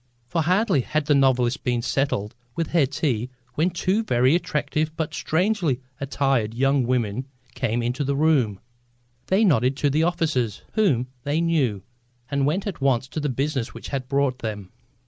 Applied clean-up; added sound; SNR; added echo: none; none; none; none.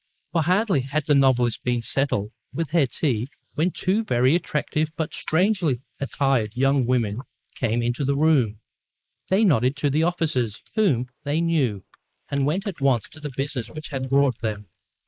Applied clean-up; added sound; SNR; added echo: neural mask model Resemble Enhance denoiser.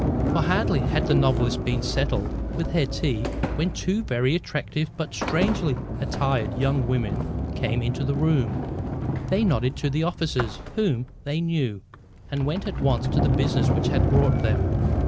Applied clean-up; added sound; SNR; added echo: none; Sliding door; 0 dB; none.